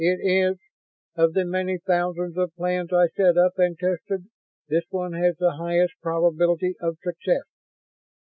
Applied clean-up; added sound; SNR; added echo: none; none; none; none.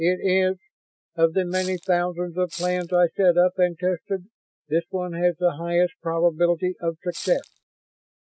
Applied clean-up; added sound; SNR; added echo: none; Rattle (instrument); 15 dB; none.